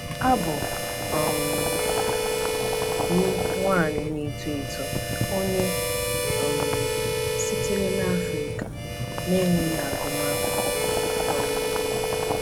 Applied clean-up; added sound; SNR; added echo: none; Harmonica + Boiling; -3 dB; none.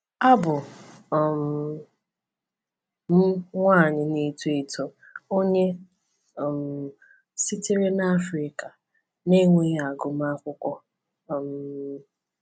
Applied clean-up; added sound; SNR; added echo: none; none; none; none.